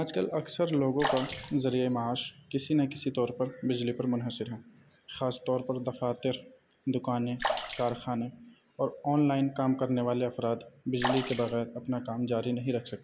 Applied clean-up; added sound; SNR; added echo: none; Sink (filling or washing) / Water / Splash, splatter; 2 dB; none.